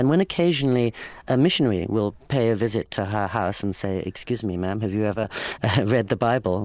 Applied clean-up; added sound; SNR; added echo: neural mask model Resemble Enhance denoiser.